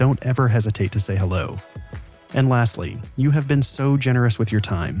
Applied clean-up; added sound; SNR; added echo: none; none; none; none.